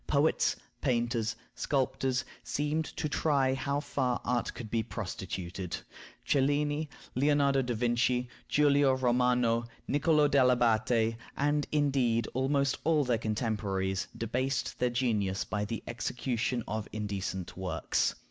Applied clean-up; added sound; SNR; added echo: none; none; none; none.